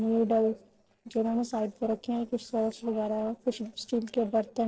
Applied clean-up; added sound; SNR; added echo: neural separator model SepFormer DNS4.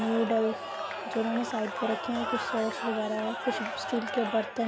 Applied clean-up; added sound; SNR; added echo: none; Crowd / Cheering; 4 dB; none.